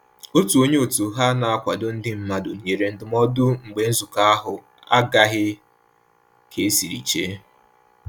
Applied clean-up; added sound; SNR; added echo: none; none; none; none.